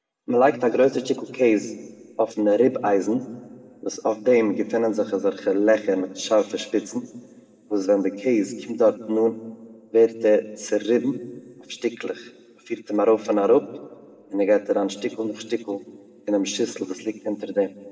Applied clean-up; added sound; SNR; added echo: none; none; none; reverberation time 1.4 s.